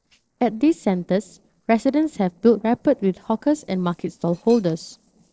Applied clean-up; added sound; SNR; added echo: neural separator model SepFormer DNS4.